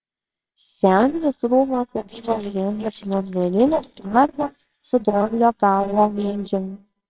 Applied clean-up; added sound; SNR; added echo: neural separator model SepFormer WHAMR!.